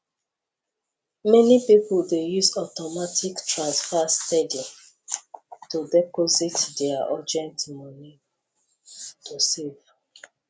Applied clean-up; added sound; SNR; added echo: none; none; none; none.